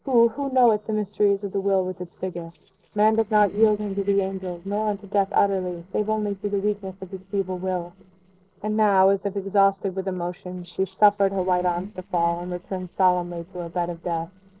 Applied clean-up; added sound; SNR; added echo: neural separator model SepFormer DNS4.